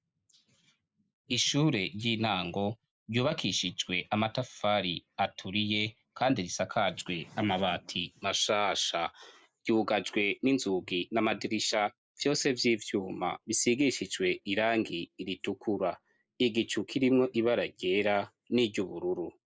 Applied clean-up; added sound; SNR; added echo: neural mask model Resemble Enhance denoiser.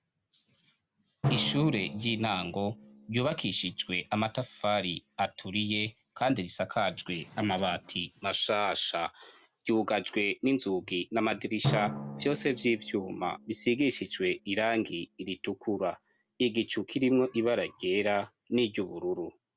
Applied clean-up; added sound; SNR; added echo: none; Drum; 12 dB; none.